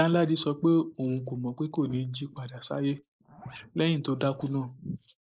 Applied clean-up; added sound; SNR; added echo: neural mask model Resemble Enhance denoiser.